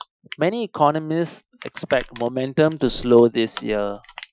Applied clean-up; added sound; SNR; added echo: classical method Wiener filter.